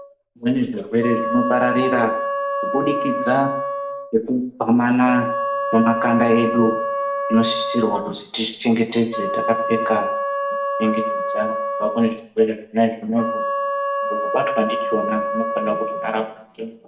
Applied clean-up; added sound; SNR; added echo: none; Wind instrument, woodwind instrument; 3 dB; reverberation time 0.5 s.